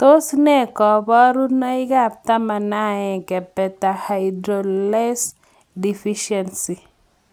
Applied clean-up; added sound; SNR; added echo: none; none; none; none.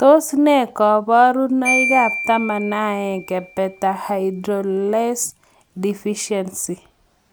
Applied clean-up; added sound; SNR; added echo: none; Marimba, xylophone; 11 dB; none.